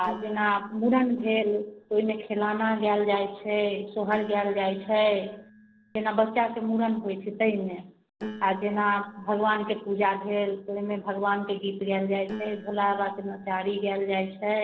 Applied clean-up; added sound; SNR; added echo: neural separator model SepFormer DNS4.